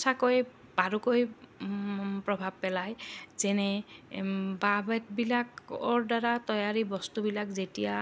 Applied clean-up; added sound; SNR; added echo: none; none; none; none.